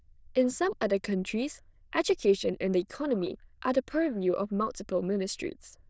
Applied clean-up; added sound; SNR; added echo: neural diffusion model UNIVERSE++.